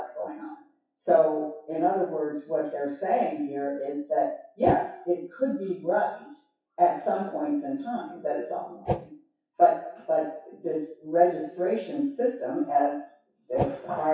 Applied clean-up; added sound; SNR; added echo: classical method WPE with log-MMSE.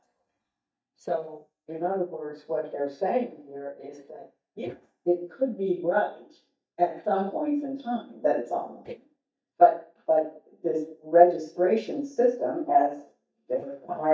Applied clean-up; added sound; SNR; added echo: neural mask model DeepFilterNet 3.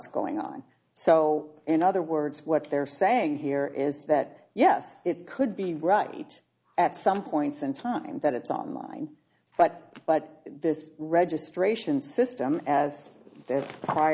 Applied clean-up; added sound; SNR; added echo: none; none; none; none.